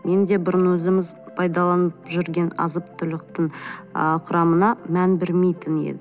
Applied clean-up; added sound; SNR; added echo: none; none; none; none.